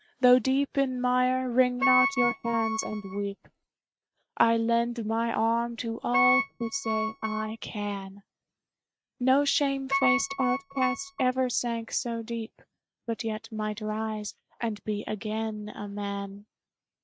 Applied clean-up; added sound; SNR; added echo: neural mask model RNNoise.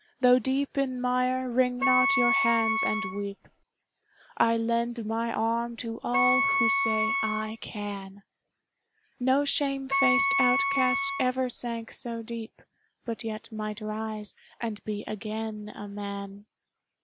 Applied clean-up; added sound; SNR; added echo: none; Wind instrument, woodwind instrument; -1 dB; none.